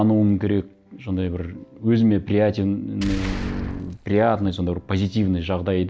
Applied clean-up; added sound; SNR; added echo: none; Boom; 13 dB; none.